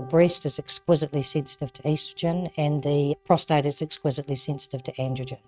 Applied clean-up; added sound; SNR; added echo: neural mask model RNNoise.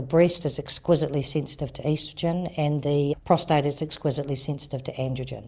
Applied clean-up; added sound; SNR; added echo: none; none; none; none.